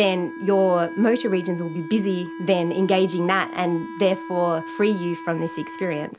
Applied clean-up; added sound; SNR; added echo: none; Wind instrument, woodwind instrument; 12 dB; none.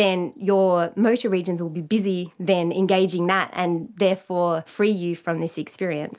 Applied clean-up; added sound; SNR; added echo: none; none; none; none.